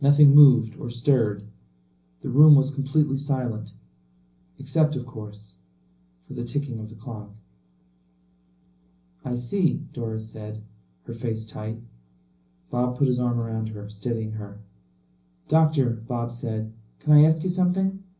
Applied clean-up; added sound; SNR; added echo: none; none; none; reverberation time 0.5 s.